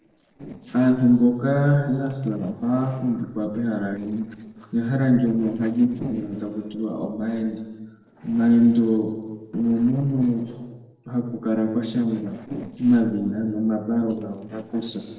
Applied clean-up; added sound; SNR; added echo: neural separator model SepFormer DNS4.